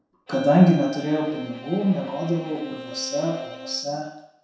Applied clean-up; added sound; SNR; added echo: none; Bowed string instrument; 16 dB; reverberation time 0.7 s.